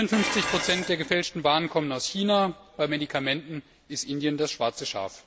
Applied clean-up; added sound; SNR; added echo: none; Dishes, pots, and pans; 8 dB; none.